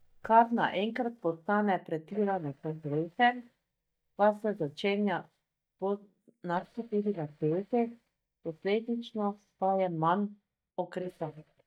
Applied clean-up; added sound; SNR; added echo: neural mask model DeepFilterNet 3.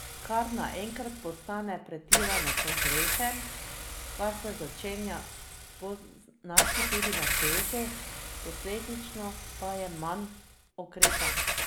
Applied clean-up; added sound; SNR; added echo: none; Engine / Car; -5 dB; none.